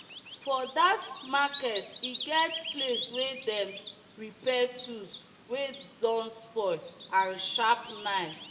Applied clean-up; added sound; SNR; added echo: none; Bird vocalization, bird call, bird song; 8 dB; reverberation time 0.7 s.